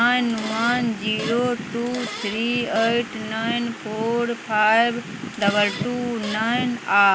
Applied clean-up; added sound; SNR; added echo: none; Fart; 14 dB; none.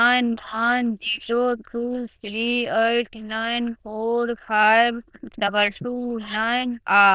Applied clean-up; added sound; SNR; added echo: neural diffusion model UNIVERSE++.